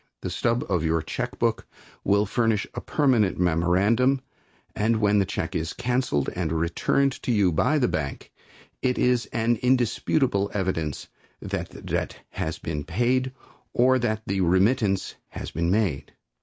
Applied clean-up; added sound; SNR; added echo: none; none; none; none.